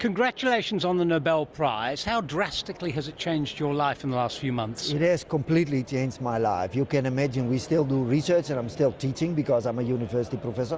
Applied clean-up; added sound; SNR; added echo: none; none; none; none.